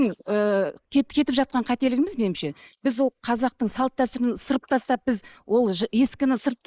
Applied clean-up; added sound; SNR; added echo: neural mask model Resemble Enhance denoiser.